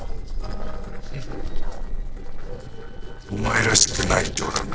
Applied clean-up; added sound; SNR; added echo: neural separator model SepFormer DNS4.